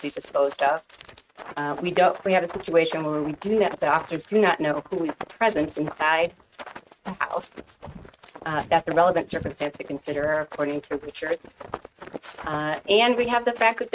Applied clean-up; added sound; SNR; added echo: neural mask model RNNoise.